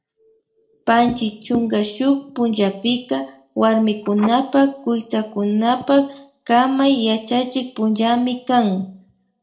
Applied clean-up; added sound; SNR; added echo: neural separator model SepFormer DNS4.